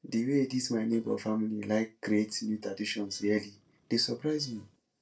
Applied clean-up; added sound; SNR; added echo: neural separator model SepFormer DNS4.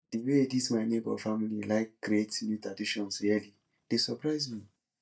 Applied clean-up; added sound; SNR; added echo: neural mask model DeepFilterNet 3.